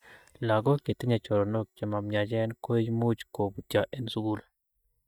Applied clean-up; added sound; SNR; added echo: neural mask model DeepFilterNet 3.